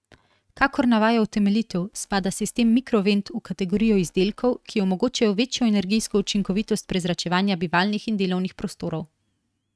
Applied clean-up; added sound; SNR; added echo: neural mask model RNNoise.